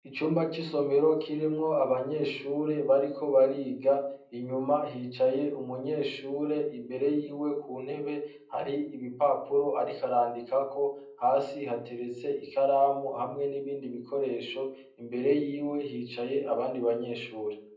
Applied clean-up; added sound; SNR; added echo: none; none; none; reverberation time 0.6 s.